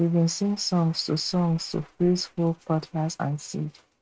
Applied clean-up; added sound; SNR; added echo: neural mask model RNNoise.